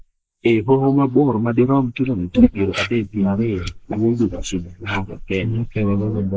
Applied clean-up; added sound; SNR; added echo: neural mask model Resemble Enhance denoiser.